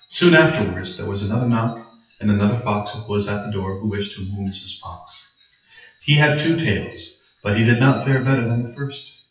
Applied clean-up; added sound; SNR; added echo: classical method WPE with log-MMSE.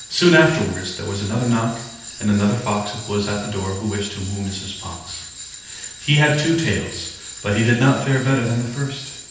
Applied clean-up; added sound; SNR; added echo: none; Tools; 15 dB; reverberation time 0.8 s.